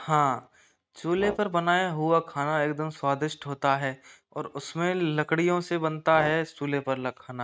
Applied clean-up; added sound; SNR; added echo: neural mask model RNNoise.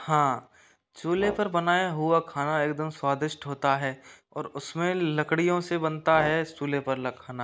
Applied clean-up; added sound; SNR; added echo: none; Brass instrument; 13 dB; none.